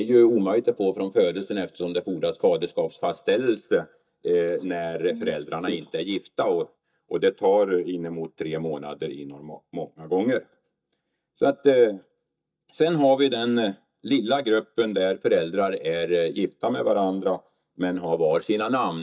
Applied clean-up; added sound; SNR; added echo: neural mask model DeepFilterNet 3.